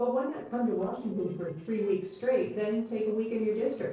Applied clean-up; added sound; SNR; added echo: neural separator model SepFormer DNS4.